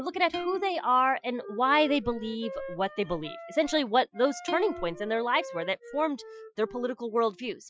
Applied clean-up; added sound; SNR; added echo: classical method Wiener filter.